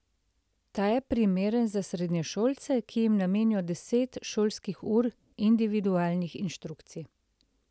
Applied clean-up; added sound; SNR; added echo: none; none; none; none.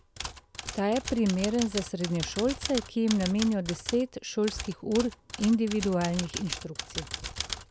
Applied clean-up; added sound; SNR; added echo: none; Typewriter; 9 dB; none.